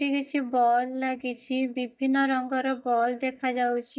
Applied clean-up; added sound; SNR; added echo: neural mask model DeepFilterNet 3.